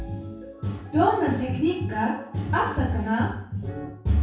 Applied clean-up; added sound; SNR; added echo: none; none; none; reverberation time 0.6 s.